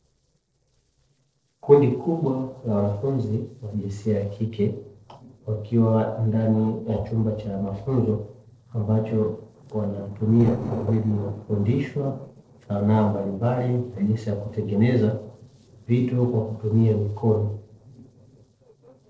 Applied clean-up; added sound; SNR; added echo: neural separator model SepFormer DNS4.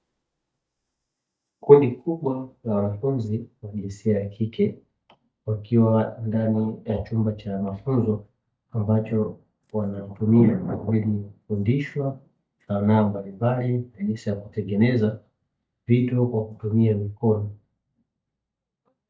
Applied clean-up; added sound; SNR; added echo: neural mask model DeepFilterNet 3.